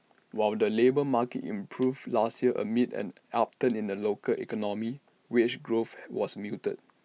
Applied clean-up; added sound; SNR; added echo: none; none; none; none.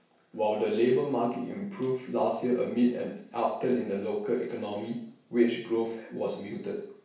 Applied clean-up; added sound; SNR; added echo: none; none; none; reverberation time 0.7 s.